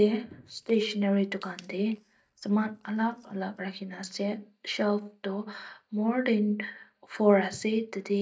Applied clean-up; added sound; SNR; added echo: neural mask model DeepFilterNet 3.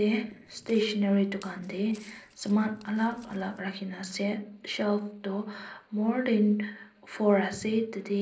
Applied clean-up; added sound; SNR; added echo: neural separator model SepFormer DNS4.